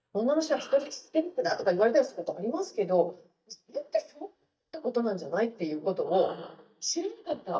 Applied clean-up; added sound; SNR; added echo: neural mask model DeepFilterNet 3.